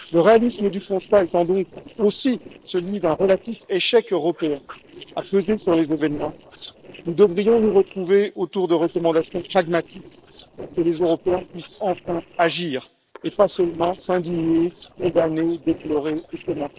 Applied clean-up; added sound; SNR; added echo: neural separator model SepFormer DNS4.